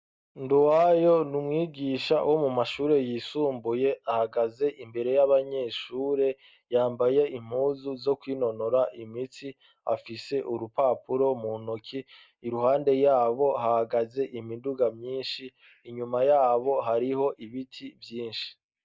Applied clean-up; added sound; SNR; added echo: none; none; none; none.